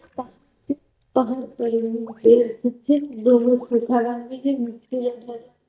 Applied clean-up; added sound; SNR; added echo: neural mask model DeepFilterNet 3.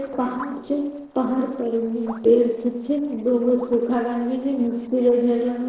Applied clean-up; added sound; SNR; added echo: neural separator model SepFormer DNS4.